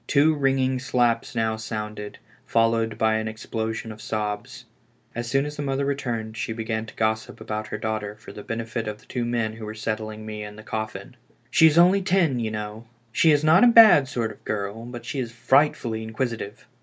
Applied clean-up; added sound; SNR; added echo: none; none; none; none.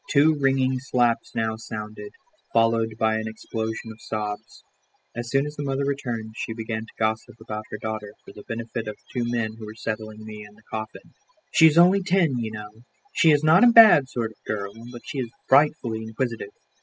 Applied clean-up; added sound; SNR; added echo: classical method spectral subtraction.